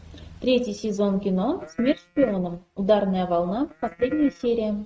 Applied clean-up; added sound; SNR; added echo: neural mask model RNNoise.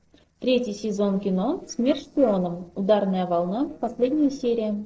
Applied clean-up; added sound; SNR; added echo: neural separator model SepFormer DNS4.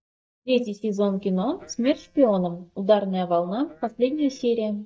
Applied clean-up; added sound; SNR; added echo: neural mask model DeepFilterNet 3.